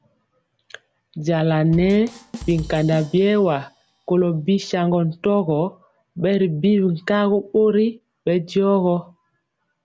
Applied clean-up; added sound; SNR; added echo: none; Bass drum / Drum kit; 19 dB; none.